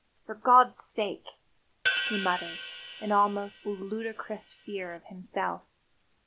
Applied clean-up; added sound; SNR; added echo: none; Hi-hat; 4 dB; none.